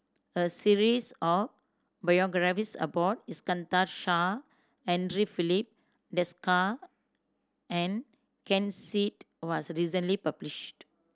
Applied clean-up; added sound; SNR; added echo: none; none; none; none.